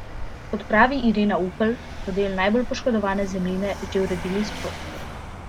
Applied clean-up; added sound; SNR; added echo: none; Vehicle; 9 dB; none.